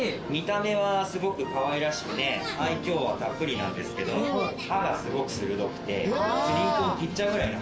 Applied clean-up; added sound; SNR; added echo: none; none; none; none.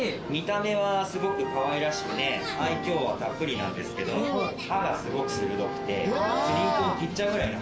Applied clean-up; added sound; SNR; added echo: none; Wind instrument, woodwind instrument; 10 dB; none.